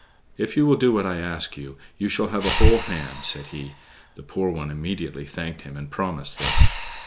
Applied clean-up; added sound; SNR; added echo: none; Breathing; -1 dB; none.